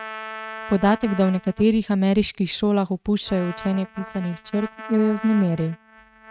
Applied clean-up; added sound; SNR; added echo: neural mask model RNNoise.